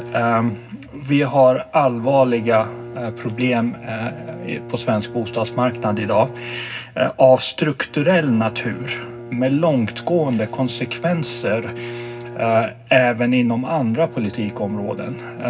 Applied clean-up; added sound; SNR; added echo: none; Bowed string instrument; 15 dB; reverberation time 0.4 s.